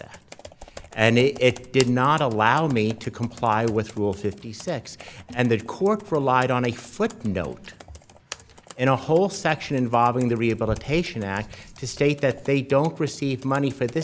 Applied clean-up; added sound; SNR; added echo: none; Computer keyboard; 20 dB; none.